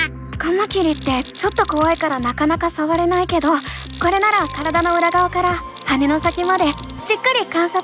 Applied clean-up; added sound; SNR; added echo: none; none; none; none.